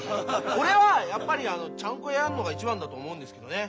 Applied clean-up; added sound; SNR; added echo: none; none; none; none.